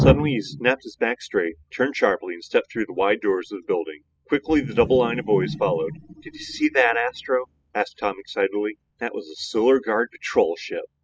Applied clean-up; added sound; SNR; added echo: classical method spectral subtraction.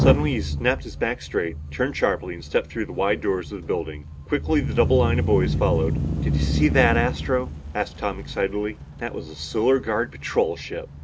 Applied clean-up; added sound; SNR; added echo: none; Engine starting / Accelerating, revving, vroom / Motor vehicle (road); 3 dB; none.